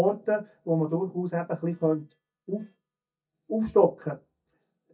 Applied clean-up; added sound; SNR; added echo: neural mask model DeepFilterNet 3.